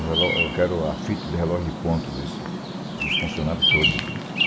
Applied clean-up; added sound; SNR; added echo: none; Bird vocalization, bird call, bird song; -1 dB; none.